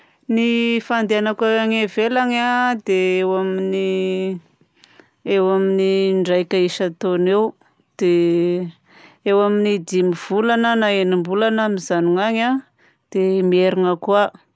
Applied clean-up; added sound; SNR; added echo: none; none; none; none.